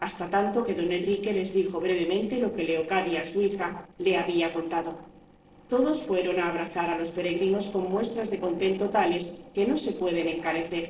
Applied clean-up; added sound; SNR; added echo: neural separator model SepFormer DNS4.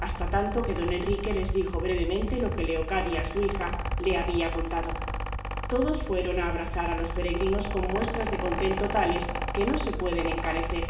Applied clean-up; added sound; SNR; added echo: none; Mechanical fan; 2 dB; reverberation time 0.8 s.